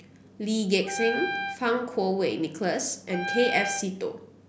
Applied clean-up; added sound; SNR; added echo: none; Wind instrument, woodwind instrument; 5 dB; none.